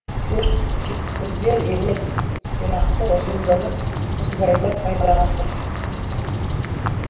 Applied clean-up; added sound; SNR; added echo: none; Bird vocalization, bird call, bird song; -3 dB; reverberation time 0.8 s.